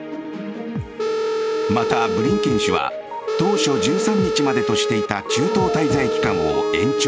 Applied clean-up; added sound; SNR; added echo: none; Telephone; -1 dB; none.